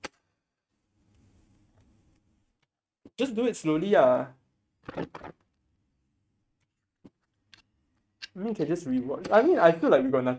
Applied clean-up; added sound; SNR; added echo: neural mask model RNNoise.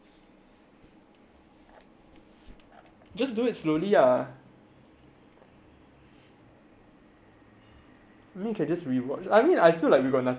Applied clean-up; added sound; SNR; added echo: none; none; none; none.